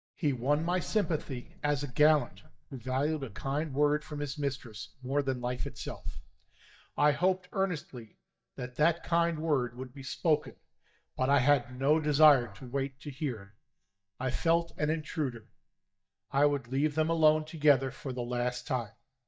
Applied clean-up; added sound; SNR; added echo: neural mask model DeepFilterNet 3.